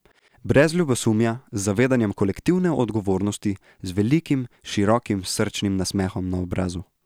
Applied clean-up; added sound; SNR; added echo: none; none; none; none.